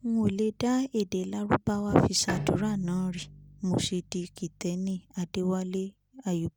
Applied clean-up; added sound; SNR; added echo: none; Bowed string instrument; 15 dB; none.